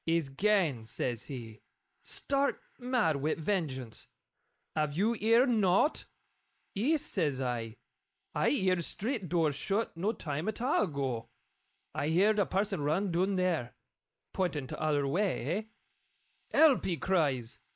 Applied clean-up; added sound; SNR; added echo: neural mask model Resemble Enhance denoiser.